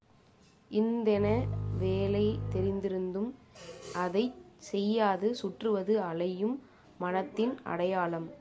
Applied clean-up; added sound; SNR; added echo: none; Bowed string instrument; 4 dB; none.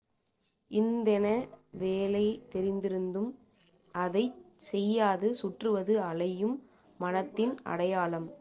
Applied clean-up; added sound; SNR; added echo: neural separator model SepFormer DNS4.